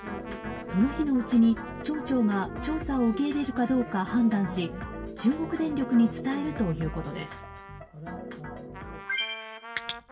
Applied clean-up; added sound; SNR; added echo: none; Trumpet; 17 dB; reverberation time 0.1 s.